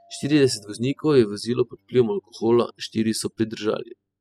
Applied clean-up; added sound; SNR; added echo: classical method spectral subtraction.